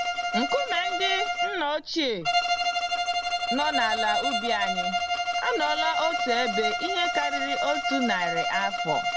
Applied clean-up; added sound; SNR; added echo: none; Bowed string instrument; -2 dB; none.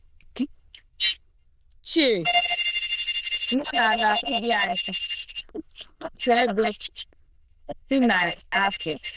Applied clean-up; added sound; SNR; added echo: neural diffusion model UNIVERSE++.